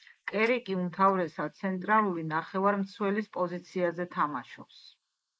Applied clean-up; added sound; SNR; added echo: neural mask model Resemble Enhance denoiser.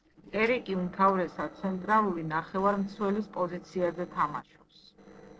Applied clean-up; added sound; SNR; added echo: neural separator model SepFormer DNS4.